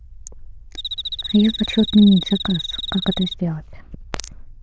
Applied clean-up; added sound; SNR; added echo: neural diffusion model UNIVERSE++.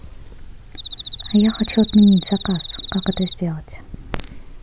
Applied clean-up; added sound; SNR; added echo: none; Cricket; 9 dB; none.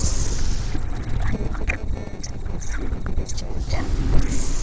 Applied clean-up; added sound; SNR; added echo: neural separator model SepFormer DNS4.